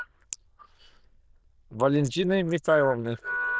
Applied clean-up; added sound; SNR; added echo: neural diffusion model UNIVERSE++.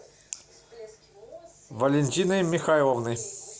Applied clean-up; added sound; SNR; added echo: none; none; none; none.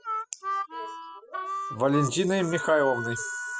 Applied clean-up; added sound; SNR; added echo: classical method spectral subtraction.